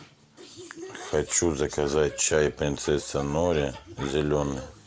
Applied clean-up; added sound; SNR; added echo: none; none; none; none.